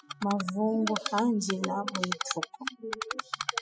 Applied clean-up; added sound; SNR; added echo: classical method spectral subtraction.